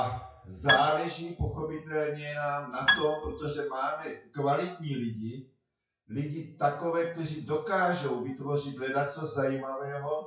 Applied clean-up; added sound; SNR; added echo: classical method WPE with log-MMSE.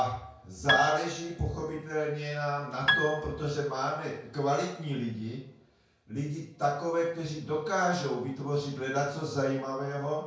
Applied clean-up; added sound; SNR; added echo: none; Piano; 2 dB; reverberation time 0.5 s.